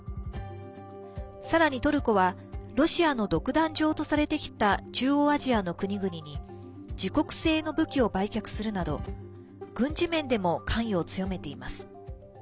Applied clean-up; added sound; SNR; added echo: none; none; none; none.